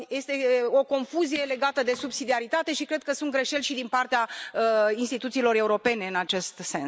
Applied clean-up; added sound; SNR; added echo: none; none; none; none.